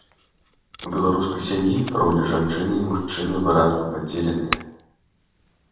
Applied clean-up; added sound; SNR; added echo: none; Packing tape, duct tape; 16 dB; reverberation time 0.7 s.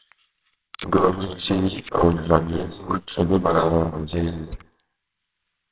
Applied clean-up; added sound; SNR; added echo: neural separator model SepFormer WHAMR!.